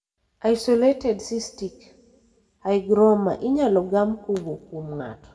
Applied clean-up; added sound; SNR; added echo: none; none; none; reverberation time 0.9 s.